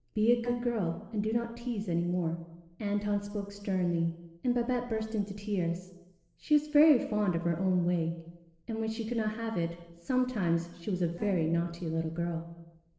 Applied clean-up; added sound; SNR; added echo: neural separator model SepFormer DNS4.